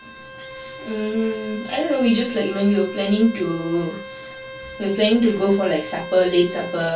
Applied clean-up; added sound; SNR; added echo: none; Bowed string instrument; 14 dB; reverberation time 0.2 s.